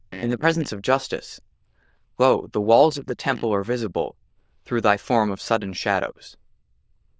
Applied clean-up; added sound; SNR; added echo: neural diffusion model UNIVERSE++.